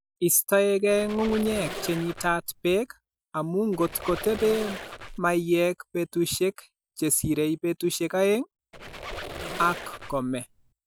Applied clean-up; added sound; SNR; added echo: none; Squeak; 12 dB; none.